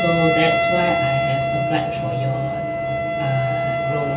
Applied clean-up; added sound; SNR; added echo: none; Wind instrument, woodwind instrument; -2 dB; reverberation time 0.3 s.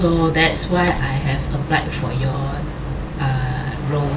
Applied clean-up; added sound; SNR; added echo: none; none; none; none.